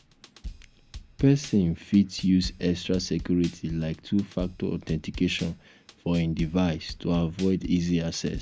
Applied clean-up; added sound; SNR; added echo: none; Drum kit; 16 dB; none.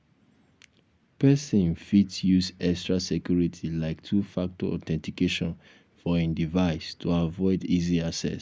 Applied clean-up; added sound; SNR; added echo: none; none; none; none.